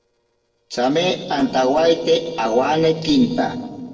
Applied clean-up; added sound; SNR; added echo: neural separator model SepFormer DNS4.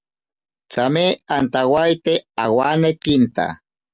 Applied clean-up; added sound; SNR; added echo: none; none; none; none.